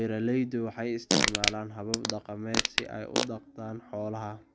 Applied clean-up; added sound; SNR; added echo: none; Fart; -3 dB; none.